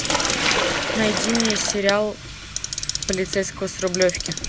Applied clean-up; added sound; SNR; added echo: none; Clock + Sink (filling or washing); 1 dB; none.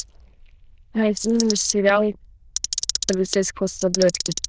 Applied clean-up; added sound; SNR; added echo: neural diffusion model UNIVERSE++.